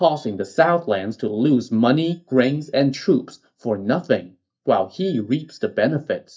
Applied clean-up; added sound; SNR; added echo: neural mask model DeepFilterNet 3.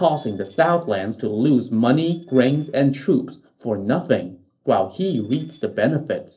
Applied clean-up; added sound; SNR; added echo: neural separator model SepFormer DNS4.